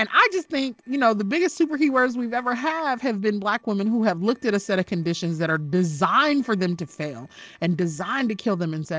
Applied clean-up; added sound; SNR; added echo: neural separator model SepFormer DNS4.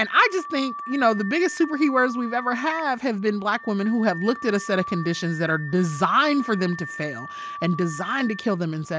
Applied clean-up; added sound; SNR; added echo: none; Alarm / Car; 13 dB; none.